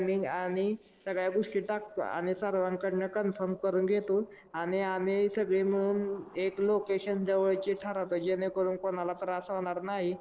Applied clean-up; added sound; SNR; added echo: neural separator model SepFormer DNS4.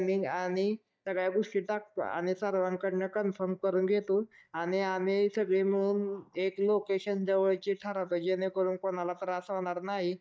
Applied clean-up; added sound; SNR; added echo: neural mask model DeepFilterNet 3.